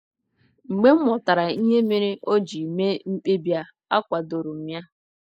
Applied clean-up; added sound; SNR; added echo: neural mask model Resemble Enhance denoiser.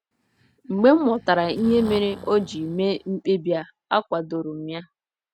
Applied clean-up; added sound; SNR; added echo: none; Breathing; 18 dB; none.